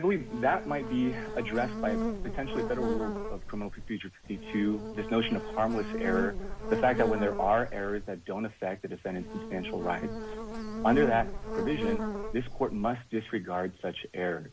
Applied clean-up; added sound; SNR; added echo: none; Buzz; 3 dB; none.